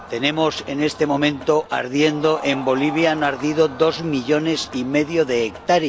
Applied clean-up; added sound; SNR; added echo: none; Crowd; 16 dB; none.